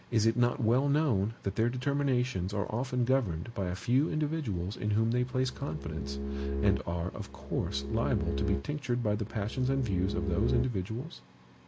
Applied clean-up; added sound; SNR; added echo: none; Bowed string instrument; 5 dB; none.